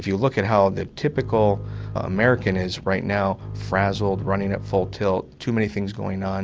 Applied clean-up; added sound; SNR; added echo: none; Bowed string instrument; 11 dB; none.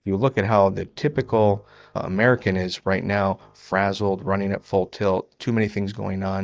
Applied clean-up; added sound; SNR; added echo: neural mask model DeepFilterNet 3.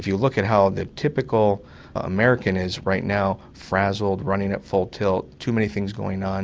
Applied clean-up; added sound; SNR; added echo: none; none; none; none.